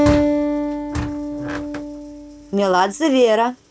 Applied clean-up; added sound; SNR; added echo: none; Acoustic guitar; 2 dB; none.